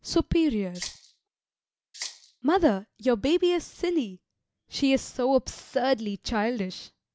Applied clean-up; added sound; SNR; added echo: none; Rattle (instrument); 13 dB; none.